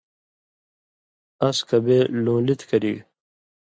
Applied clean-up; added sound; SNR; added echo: none; none; none; none.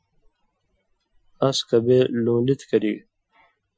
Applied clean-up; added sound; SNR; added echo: classical method Wiener filter.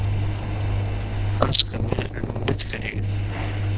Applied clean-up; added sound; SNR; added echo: neural separator model SepFormer DNS4.